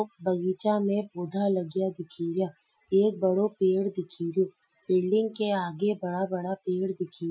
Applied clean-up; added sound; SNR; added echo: classical method Wiener filter.